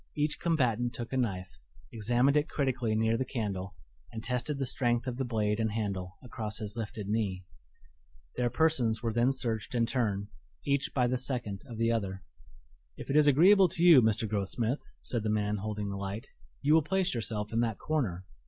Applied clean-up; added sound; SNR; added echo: none; none; none; none.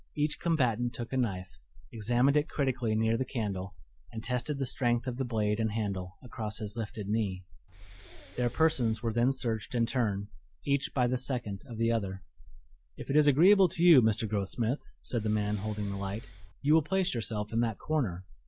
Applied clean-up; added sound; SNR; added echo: none; Breathing; 17 dB; none.